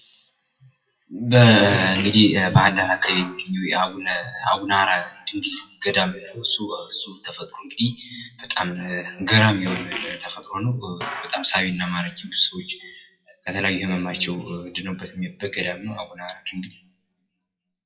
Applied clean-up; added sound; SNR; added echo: classical method WPE with log-MMSE.